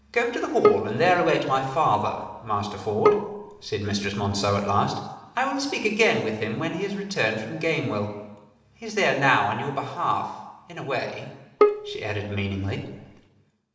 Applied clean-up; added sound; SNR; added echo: none; Bowed string instrument; 1 dB; reverberation time 1.2 s.